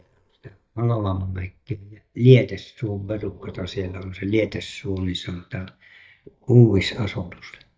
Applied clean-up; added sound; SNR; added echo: neural mask model DeepFilterNet 3.